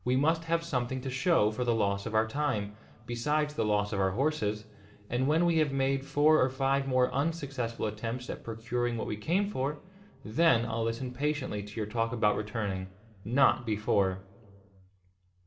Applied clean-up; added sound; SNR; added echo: none; none; none; reverberation time 1.7 s.